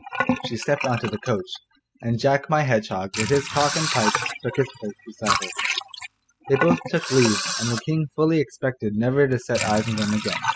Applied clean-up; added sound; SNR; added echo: classical method spectral subtraction.